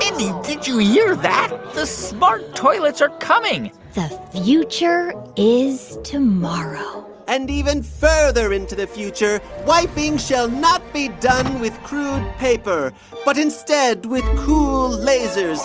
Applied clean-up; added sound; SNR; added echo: none; Drawer open or close; 15 dB; none.